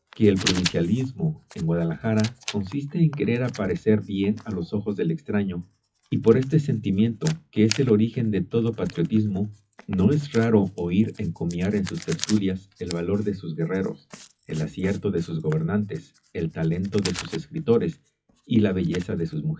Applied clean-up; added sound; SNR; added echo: classical method WPE with log-MMSE.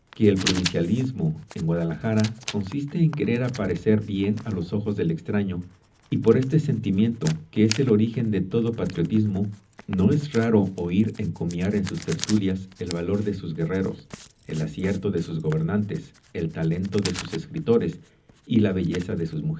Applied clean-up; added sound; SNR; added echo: none; Writing; 17 dB; reverberation time 0.4 s.